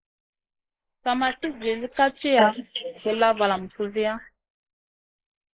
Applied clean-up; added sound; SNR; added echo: neural mask model Resemble Enhance denoiser.